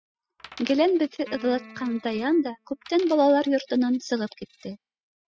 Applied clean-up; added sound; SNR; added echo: classical method spectral subtraction.